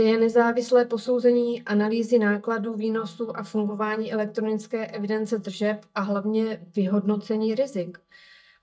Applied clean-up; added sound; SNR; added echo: neural mask model DeepFilterNet 3.